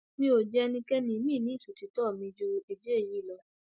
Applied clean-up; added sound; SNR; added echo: none; none; none; none.